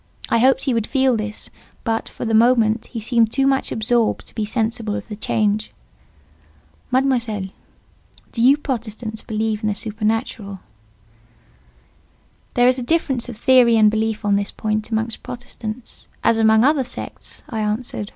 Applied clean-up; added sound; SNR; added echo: none; none; none; none.